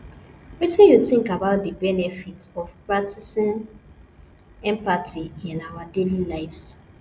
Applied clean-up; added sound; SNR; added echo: none; none; none; none.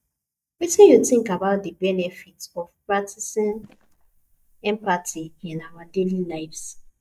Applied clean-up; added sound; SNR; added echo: neural mask model DeepFilterNet 3.